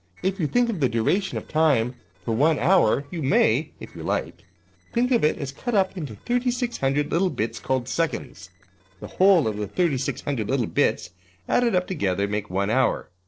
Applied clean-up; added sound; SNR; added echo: neural separator model SepFormer DNS4.